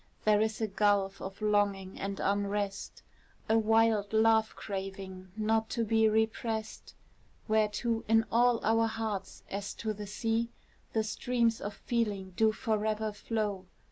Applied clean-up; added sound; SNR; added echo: none; none; none; none.